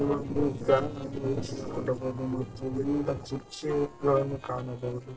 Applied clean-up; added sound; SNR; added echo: neural separator model SepFormer DNS4.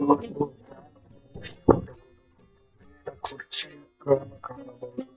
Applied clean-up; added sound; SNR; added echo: neural mask model DeepFilterNet 3.